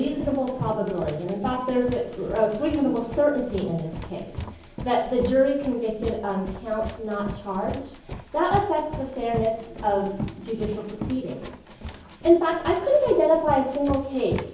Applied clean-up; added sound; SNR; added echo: none; Run; 12 dB; reverberation time 0.7 s.